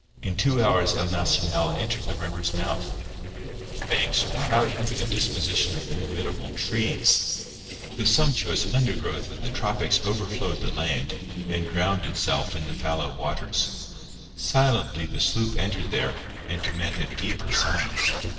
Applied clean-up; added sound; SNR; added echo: neural separator model SepFormer DNS4.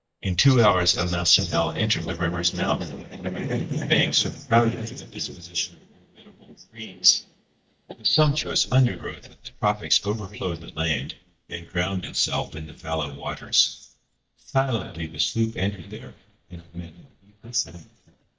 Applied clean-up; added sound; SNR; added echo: neural mask model DeepFilterNet 3.